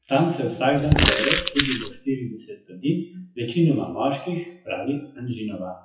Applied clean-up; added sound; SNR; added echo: classical method WPE with log-MMSE.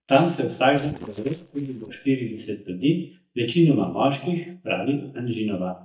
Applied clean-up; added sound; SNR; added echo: neural mask model DeepFilterNet 3.